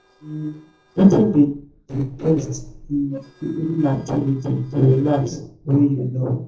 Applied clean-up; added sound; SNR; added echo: neural separator model SepFormer DNS4.